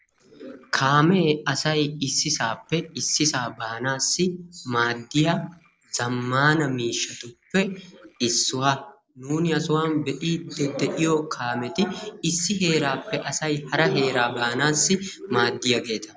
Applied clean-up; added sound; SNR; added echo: neural separator model SepFormer DNS4.